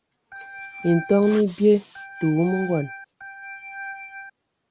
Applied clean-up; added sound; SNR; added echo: none; Organ; 13 dB; none.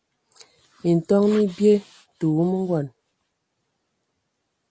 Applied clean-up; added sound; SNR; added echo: none; none; none; none.